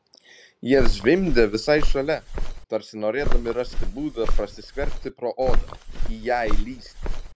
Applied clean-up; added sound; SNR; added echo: none; Walk, footsteps; -4 dB; none.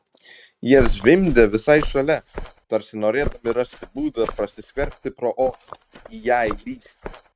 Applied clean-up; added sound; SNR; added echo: neural mask model RNNoise.